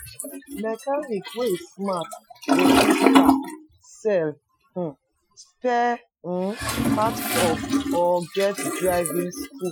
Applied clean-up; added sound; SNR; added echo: classical method Wiener filter.